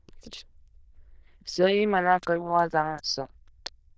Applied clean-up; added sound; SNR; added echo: neural diffusion model UNIVERSE++.